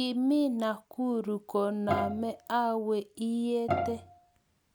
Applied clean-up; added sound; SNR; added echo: none; Bowed string instrument; 4 dB; none.